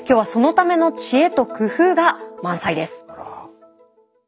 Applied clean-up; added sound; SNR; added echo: none; none; none; none.